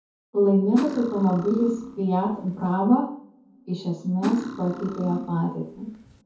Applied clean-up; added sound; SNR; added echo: none; Cutlery, silverware; 10 dB; reverberation time 0.6 s.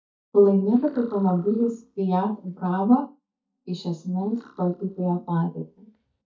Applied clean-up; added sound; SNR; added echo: neural mask model DeepFilterNet 3.